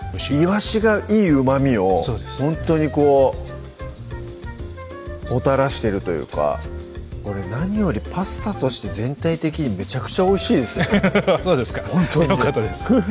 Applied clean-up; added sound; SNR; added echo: none; none; none; none.